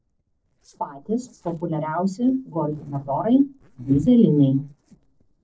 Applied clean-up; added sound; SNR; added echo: neural separator model SepFormer DNS4.